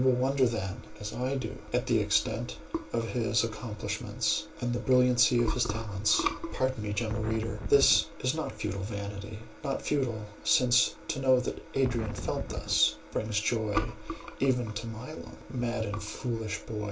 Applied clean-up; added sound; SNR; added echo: none; Wind; 6 dB; reverberation time 0.2 s.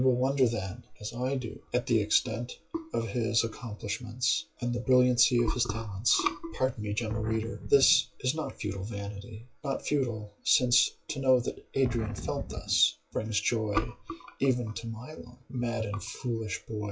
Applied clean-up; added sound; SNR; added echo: classical method WPE with log-MMSE.